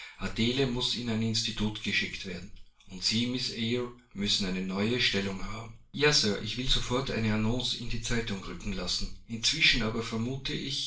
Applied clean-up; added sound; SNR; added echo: none; none; none; reverberation time 0.3 s.